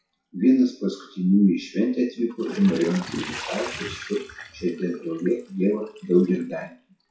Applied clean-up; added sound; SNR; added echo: classical method WPE with log-MMSE.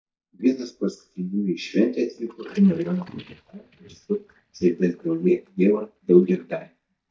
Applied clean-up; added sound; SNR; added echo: neural mask model DeepFilterNet 3.